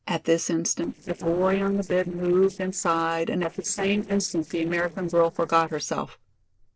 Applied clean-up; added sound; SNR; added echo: neural separator model SepFormer DNS4.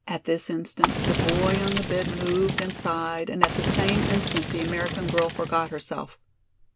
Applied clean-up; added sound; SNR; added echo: none; Fire; -1 dB; none.